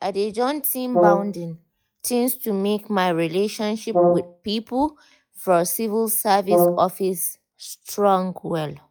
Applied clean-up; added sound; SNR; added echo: classical method log-MMSE.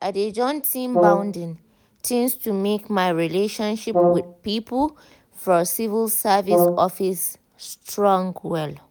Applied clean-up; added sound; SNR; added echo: none; Brass instrument; 1 dB; none.